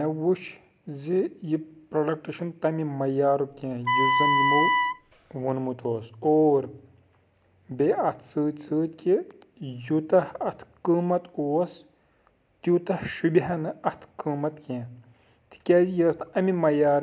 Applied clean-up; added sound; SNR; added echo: none; Wind instrument, woodwind instrument; -2 dB; none.